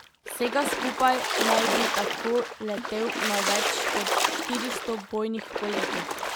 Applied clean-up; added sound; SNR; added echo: none; Splash, splatter; -1 dB; none.